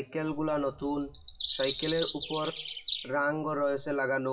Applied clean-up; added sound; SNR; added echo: classical method WPE with log-MMSE.